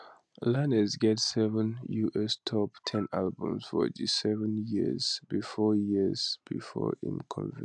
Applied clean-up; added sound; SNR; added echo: none; none; none; none.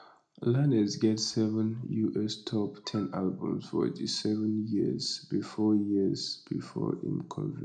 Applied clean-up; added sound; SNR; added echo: none; none; none; reverberation time 0.3 s.